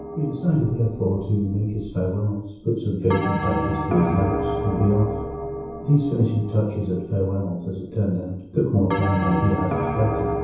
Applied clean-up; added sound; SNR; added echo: none; Bell; 6 dB; reverberation time 0.9 s.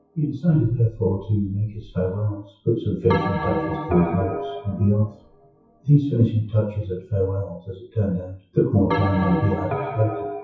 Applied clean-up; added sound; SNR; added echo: classical method WPE with log-MMSE.